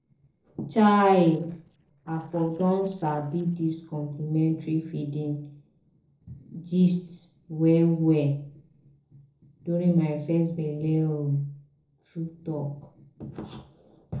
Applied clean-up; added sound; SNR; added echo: neural separator model SepFormer DNS4.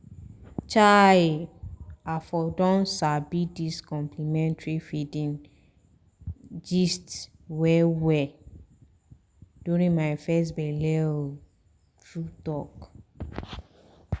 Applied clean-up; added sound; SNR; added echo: none; none; none; none.